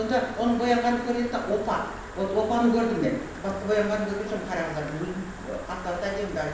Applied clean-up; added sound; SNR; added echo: none; Stream; 13 dB; reverberation time 0.9 s.